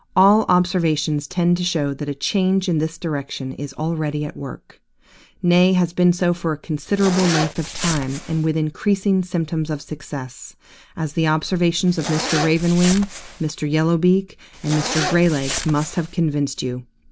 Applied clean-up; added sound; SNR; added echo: none; Zipper (clothing); 7 dB; none.